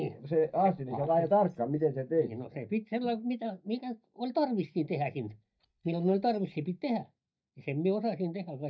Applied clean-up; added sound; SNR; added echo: neural mask model DeepFilterNet 3.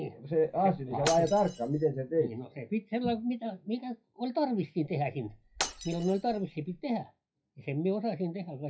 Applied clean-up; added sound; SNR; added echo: classical method WPE with log-MMSE.